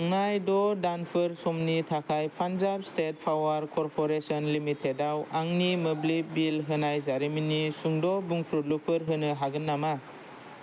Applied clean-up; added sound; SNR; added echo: none; none; none; none.